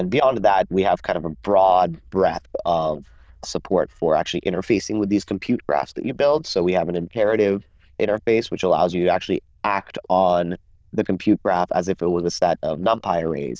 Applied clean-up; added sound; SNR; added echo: neural diffusion model UNIVERSE++.